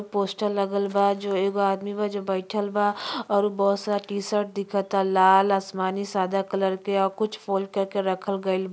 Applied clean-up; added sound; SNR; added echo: none; none; none; none.